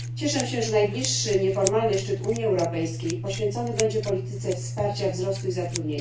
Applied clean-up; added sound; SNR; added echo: none; Scissors; 6 dB; reverberation time 0.3 s.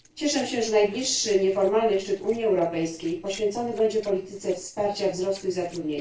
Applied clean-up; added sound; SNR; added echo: neural separator model SepFormer DNS4.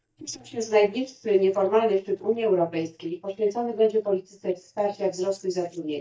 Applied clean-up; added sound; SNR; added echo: neural mask model DeepFilterNet 3.